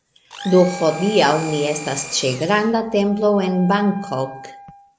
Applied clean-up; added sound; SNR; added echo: none; Wind instrument, woodwind instrument + Domestic sounds, home sounds; 15 dB; none.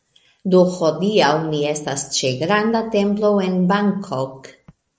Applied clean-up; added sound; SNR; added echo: none; none; none; none.